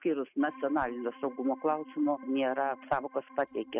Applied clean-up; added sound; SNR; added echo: neural mask model RNNoise.